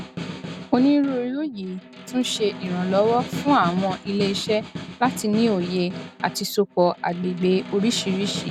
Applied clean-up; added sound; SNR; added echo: none; Snare drum; 11 dB; none.